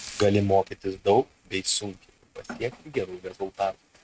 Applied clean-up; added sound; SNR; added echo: neural mask model RNNoise.